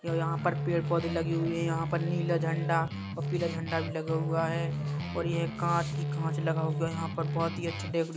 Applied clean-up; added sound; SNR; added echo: none; Guitar; 1 dB; none.